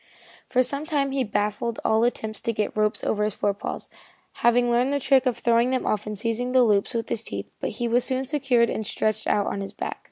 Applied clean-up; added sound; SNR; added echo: none; none; none; none.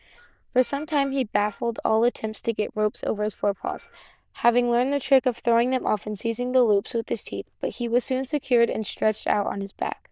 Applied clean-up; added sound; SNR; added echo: neural diffusion model UNIVERSE++.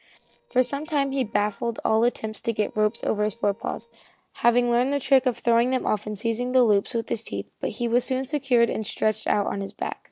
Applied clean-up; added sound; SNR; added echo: neural separator model SepFormer DNS4.